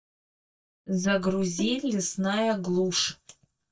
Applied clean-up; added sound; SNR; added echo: neural mask model DeepFilterNet 3.